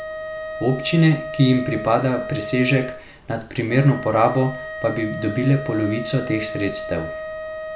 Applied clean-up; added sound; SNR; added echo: none; Wind instrument, woodwind instrument; 10 dB; none.